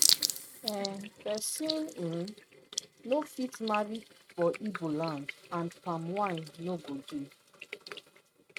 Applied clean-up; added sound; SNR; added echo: neural mask model RNNoise.